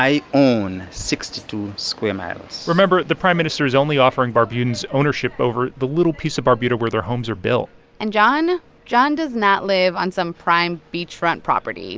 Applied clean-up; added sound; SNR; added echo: none; none; none; none.